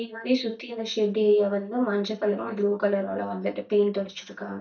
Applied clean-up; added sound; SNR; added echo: neural mask model DeepFilterNet 3.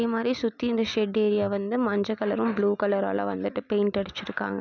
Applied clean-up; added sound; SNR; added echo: none; none; none; none.